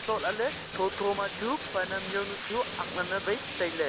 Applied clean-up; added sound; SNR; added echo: none; Bathtub (filling or washing); 3 dB; none.